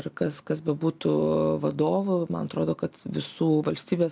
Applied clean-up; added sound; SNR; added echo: none; none; none; none.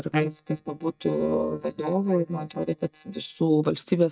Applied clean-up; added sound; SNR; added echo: neural mask model DeepFilterNet 3.